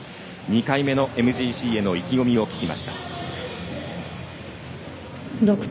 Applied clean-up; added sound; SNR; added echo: none; none; none; none.